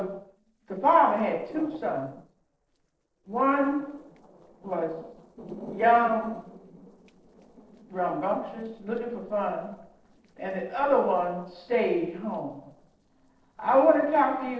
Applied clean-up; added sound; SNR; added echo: neural separator model SepFormer DNS4.